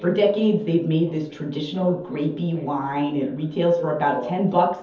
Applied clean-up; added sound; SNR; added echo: none; none; none; reverberation time 0.5 s.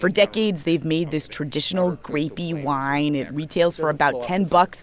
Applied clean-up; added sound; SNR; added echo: none; none; none; none.